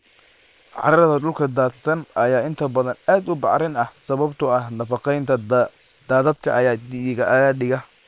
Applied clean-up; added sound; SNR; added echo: neural separator model SepFormer WHAM!.